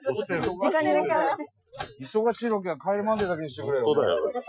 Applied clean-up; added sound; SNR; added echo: classical method Wiener filter.